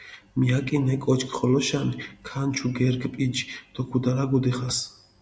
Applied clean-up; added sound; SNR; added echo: none; none; none; none.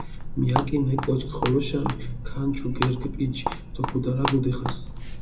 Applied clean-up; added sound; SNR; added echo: none; Walk, footsteps; 3 dB; reverberation time 0.2 s.